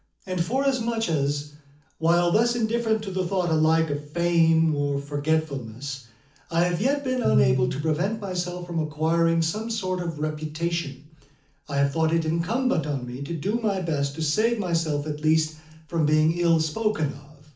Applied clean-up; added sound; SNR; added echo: none; Piano; 4 dB; reverberation time 0.4 s.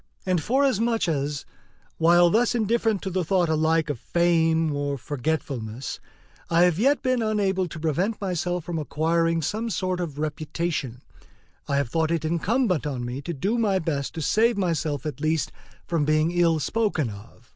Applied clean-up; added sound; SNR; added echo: none; none; none; none.